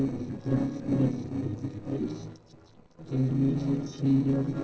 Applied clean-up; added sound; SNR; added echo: neural separator model SepFormer DNS4.